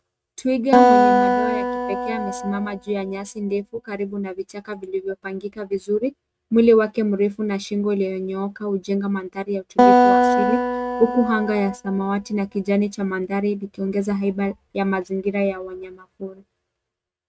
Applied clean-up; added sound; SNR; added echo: neural mask model RNNoise.